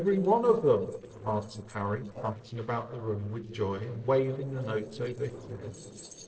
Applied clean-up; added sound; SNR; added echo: neural separator model SepFormer DNS4.